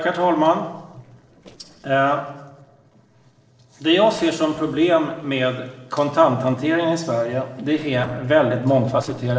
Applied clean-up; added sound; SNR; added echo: neural separator model SepFormer DNS4.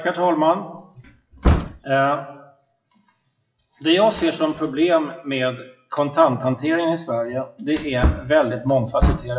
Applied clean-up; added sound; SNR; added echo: classical method WPE with log-MMSE.